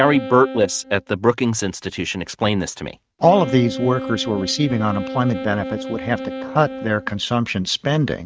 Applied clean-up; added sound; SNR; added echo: neural mask model RNNoise.